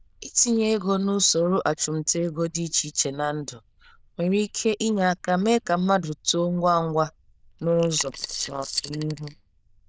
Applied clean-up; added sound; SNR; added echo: neural diffusion model UNIVERSE++.